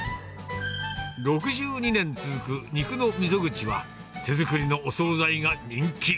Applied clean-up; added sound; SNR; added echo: none; none; none; none.